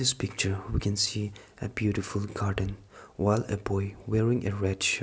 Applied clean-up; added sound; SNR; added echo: none; none; none; none.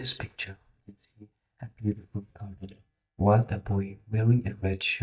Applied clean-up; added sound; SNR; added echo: neural mask model DeepFilterNet 3.